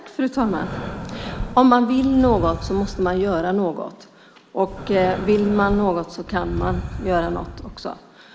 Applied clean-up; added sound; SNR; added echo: none; Breathing; 10 dB; none.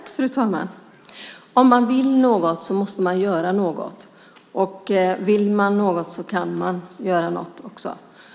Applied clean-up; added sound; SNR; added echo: none; none; none; none.